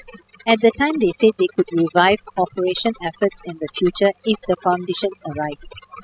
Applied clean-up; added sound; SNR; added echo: classical method spectral subtraction.